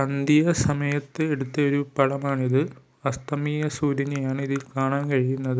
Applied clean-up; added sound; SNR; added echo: none; none; none; none.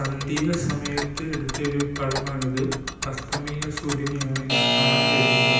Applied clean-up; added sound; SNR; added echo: none; Alarm / Clock; -1 dB; reverberation time 0.9 s.